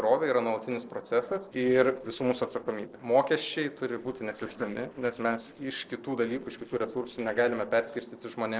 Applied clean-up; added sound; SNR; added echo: neural separator model SepFormer DNS4.